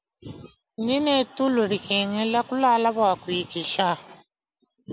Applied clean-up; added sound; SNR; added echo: none; none; none; none.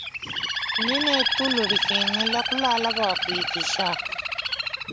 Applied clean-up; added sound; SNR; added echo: none; Bird; -2 dB; none.